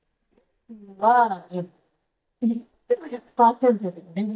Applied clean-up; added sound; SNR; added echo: neural mask model DeepFilterNet 3.